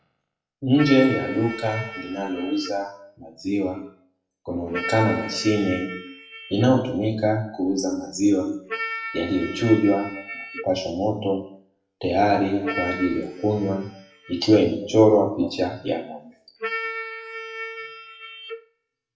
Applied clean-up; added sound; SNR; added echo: classical method WPE with log-MMSE.